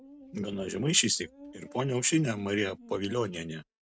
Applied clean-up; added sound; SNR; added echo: neural mask model RNNoise.